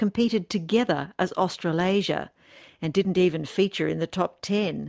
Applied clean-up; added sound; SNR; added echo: none; none; none; none.